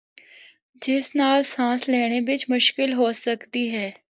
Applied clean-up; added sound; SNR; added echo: none; none; none; none.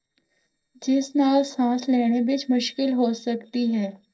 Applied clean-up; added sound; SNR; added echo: neural separator model SepFormer DNS4.